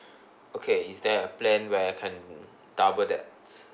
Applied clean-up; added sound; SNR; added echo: none; none; none; none.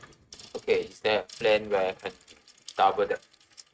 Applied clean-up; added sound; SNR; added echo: neural mask model RNNoise.